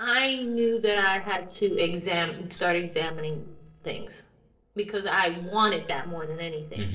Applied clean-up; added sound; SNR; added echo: neural separator model SepFormer DNS4.